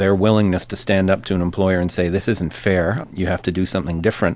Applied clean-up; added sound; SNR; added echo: none; none; none; none.